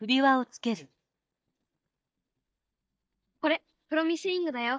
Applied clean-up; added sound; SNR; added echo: neural mask model DeepFilterNet 3.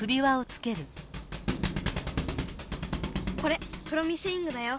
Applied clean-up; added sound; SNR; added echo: none; Thump, thud; 3 dB; none.